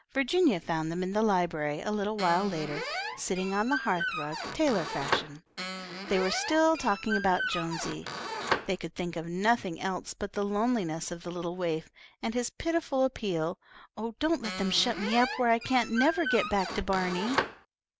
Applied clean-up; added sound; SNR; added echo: none; Squeak; 5 dB; none.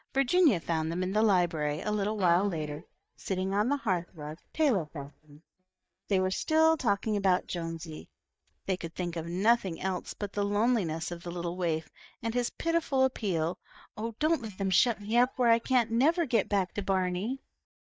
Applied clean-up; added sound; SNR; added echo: neural mask model DeepFilterNet 3.